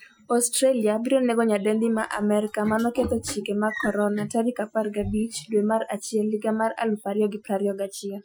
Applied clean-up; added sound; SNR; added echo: classical method Wiener filter.